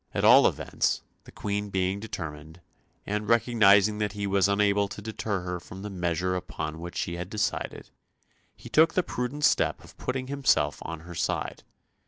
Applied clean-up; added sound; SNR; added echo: none; none; none; none.